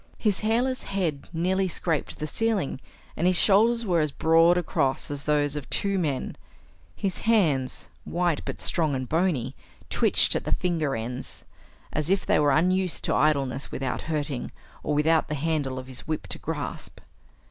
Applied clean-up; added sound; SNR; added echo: none; none; none; none.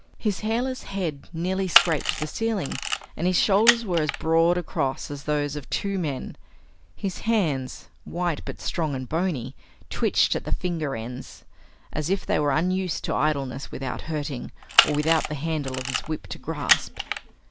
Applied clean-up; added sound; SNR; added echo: none; Camera; 2 dB; none.